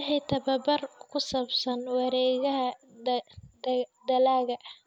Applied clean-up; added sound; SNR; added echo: none; none; none; none.